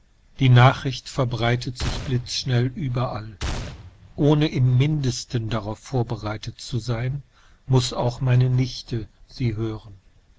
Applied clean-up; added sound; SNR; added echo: none; Gunshot, gunfire; 10 dB; none.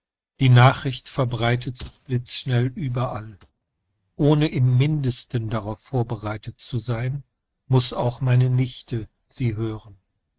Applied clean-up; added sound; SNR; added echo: neural mask model RNNoise.